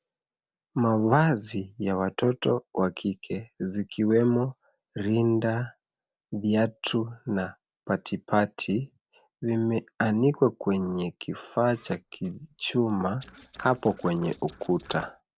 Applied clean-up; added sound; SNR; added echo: neural separator model SepFormer DNS4.